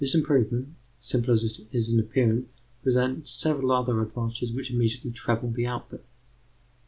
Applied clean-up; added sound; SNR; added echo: none; none; none; none.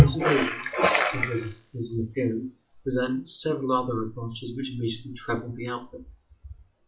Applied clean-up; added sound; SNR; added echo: classical method WPE with log-MMSE.